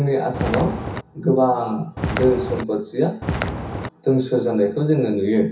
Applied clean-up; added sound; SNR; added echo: none; Walk, footsteps; 4 dB; reverberation time 0.3 s.